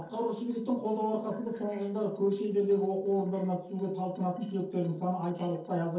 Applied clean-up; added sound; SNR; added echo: neural separator model SepFormer DNS4.